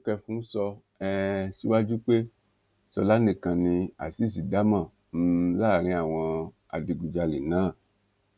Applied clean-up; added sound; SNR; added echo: none; none; none; none.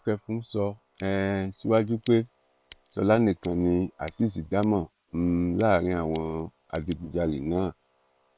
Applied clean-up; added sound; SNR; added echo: neural separator model SepFormer WHAM!.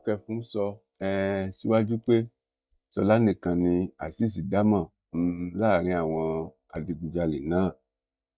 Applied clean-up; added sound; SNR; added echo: neural mask model DeepFilterNet 3.